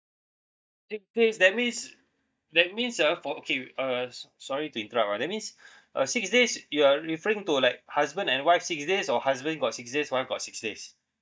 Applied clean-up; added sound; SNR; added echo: neural mask model DeepFilterNet 3.